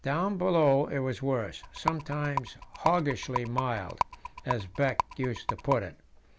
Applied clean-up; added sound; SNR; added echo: none; Rattle; 5 dB; none.